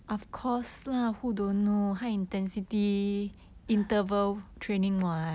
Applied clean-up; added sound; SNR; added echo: none; none; none; none.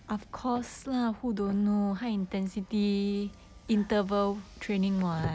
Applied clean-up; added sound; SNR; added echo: none; Car; 18 dB; none.